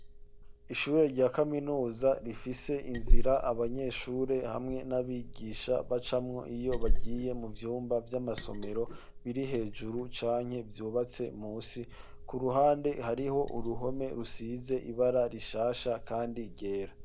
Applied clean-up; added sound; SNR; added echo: none; Liquid; 1 dB; none.